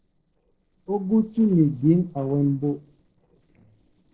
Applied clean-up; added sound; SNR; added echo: neural separator model SepFormer DNS4.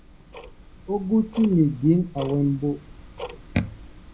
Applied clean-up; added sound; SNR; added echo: none; Tick-tock; 17 dB; reverberation time 0.4 s.